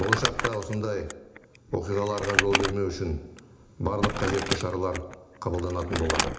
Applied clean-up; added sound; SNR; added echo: none; Crumpling, crinkling; 2 dB; reverberation time 0.8 s.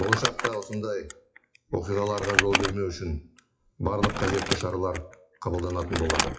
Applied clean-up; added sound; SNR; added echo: classical method WPE with log-MMSE.